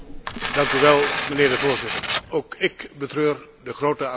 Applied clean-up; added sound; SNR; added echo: none; Tearing; 1 dB; none.